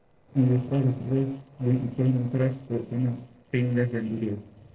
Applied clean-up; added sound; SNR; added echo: neural separator model SepFormer DNS4.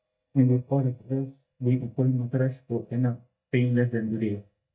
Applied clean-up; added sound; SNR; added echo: neural mask model DeepFilterNet 3.